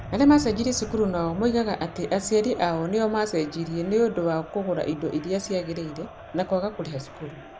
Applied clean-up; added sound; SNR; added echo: none; Crowd + Thunder; 15 dB; none.